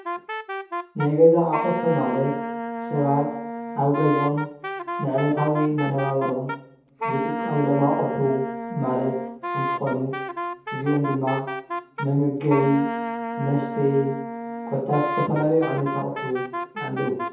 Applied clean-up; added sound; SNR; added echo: none; Wind instrument, woodwind instrument; 6 dB; reverberation time 0.7 s.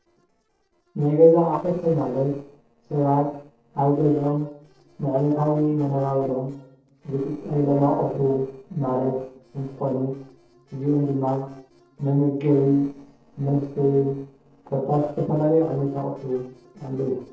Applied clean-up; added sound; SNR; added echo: neural separator model SepFormer DNS4.